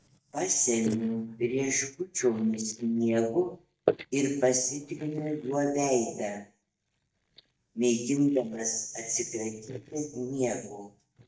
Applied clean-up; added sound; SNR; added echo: neural mask model DeepFilterNet 3.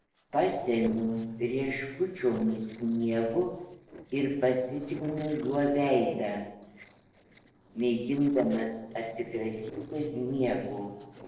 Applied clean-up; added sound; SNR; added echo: neural separator model SepFormer DNS4.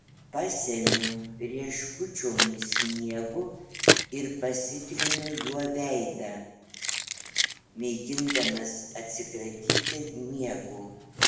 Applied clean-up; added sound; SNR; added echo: none; Keys jangling; -2 dB; reverberation time 0.9 s.